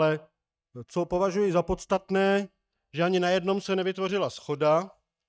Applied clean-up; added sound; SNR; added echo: neural mask model DeepFilterNet 3.